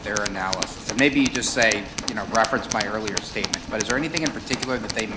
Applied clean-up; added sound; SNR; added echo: none; Tools; 6 dB; none.